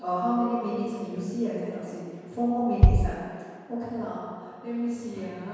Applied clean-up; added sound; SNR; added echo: none; Bass drum; -5 dB; reverberation time 1.9 s.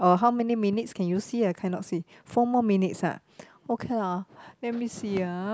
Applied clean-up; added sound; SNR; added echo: none; none; none; none.